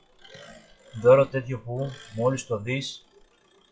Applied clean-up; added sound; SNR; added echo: classical method WPE with log-MMSE.